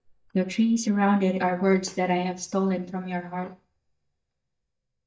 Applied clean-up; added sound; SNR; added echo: neural mask model DeepFilterNet 3.